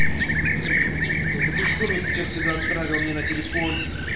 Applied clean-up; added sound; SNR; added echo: none; Fixed-wing aircraft, airplane; -3 dB; reverberation time 0.5 s.